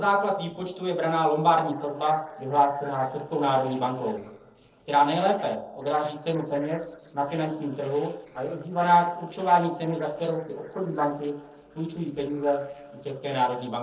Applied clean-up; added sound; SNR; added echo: neural separator model SepFormer DNS4.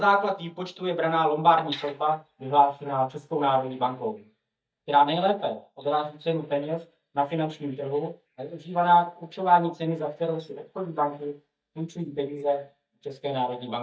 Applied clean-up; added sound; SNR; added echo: neural mask model DeepFilterNet 3.